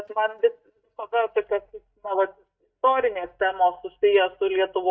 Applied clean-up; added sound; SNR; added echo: neural mask model DeepFilterNet 3.